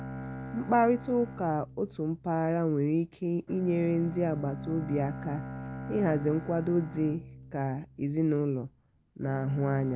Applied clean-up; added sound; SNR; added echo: none; Bowed string instrument; 12 dB; none.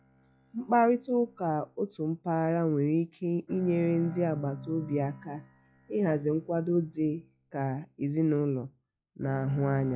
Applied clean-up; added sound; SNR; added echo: classical method log-MMSE.